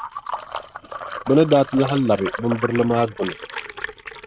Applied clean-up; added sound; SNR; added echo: neural mask model RNNoise.